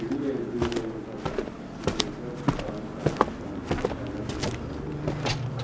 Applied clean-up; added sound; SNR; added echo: none; Walk, footsteps; -5 dB; reverberation time 0.8 s.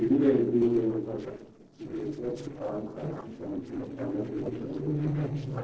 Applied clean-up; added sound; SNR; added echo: neural separator model SepFormer DNS4.